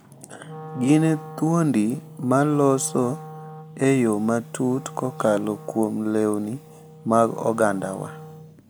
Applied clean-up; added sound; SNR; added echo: none; Wind instrument, woodwind instrument; 17 dB; none.